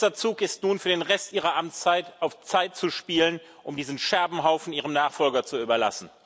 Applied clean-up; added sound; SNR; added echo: none; none; none; none.